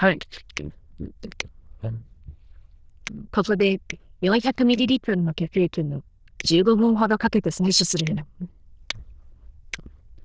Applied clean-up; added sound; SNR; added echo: neural diffusion model UNIVERSE++.